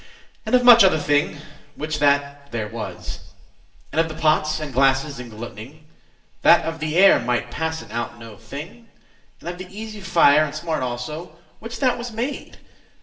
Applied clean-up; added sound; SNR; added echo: none; none; none; reverberation time 0.8 s.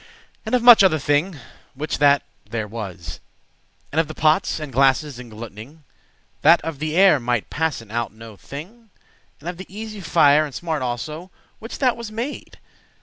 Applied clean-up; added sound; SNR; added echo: none; none; none; none.